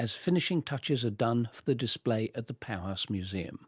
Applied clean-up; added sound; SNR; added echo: none; none; none; none.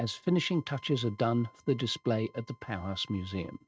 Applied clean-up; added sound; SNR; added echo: neural mask model RNNoise.